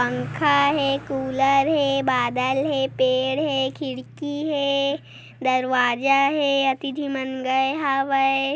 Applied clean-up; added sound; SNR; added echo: none; none; none; none.